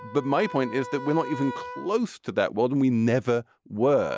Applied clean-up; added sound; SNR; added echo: none; Wind instrument, woodwind instrument; 15 dB; none.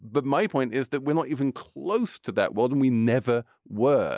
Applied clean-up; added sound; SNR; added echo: none; none; none; none.